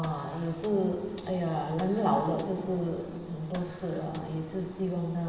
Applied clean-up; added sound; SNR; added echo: none; Printer; 19 dB; reverberation time 1.7 s.